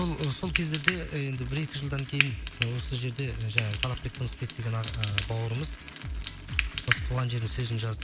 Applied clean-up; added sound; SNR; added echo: none; Frying (food); 4 dB; none.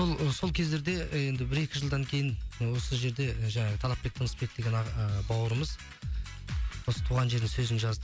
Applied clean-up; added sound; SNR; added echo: none; none; none; none.